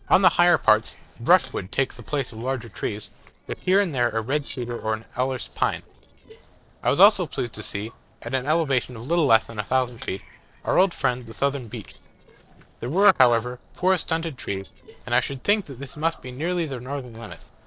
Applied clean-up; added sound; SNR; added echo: neural separator model SepFormer DNS4.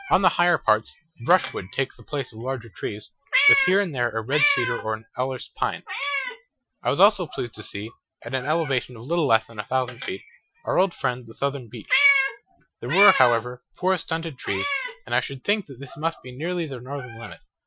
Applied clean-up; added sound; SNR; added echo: classical method Wiener filter.